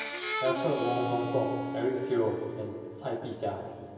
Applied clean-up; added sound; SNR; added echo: none; Harmonica; 5 dB; reverberation time 2.5 s.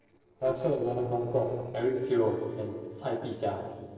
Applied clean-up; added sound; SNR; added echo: neural separator model SepFormer DNS4.